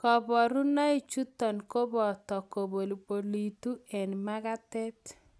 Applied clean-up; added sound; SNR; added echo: none; none; none; none.